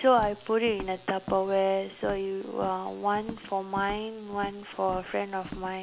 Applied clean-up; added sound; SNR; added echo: none; Walk, footsteps; 15 dB; none.